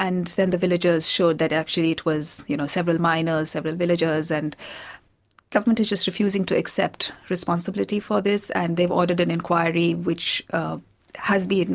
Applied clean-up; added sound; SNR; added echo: none; none; none; none.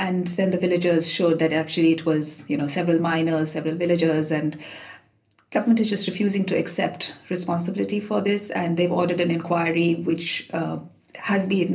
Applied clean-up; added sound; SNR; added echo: none; none; none; reverberation time 0.3 s.